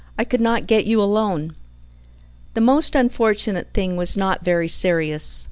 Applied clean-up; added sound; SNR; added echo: none; none; none; none.